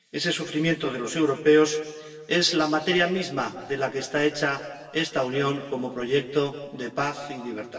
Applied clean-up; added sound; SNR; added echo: none; none; none; reverberation time 1.9 s.